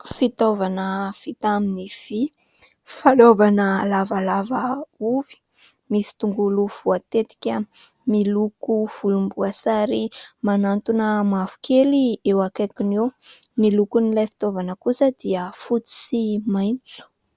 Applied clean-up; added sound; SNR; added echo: none; none; none; none.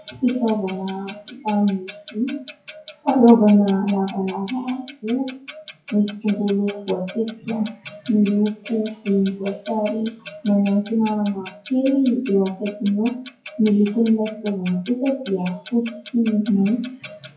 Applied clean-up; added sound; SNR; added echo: classical method WPE with log-MMSE.